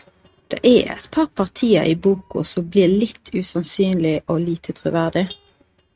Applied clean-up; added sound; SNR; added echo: neural mask model RNNoise.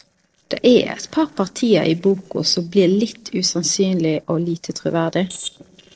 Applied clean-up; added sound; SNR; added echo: neural separator model SepFormer DNS4.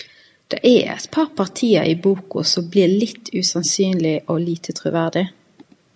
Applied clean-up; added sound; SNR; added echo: none; none; none; none.